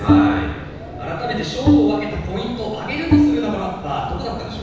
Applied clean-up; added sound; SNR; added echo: none; Bowed string instrument; -5 dB; reverberation time 1.1 s.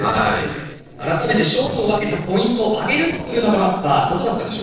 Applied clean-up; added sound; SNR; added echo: neural separator model SepFormer DNS4.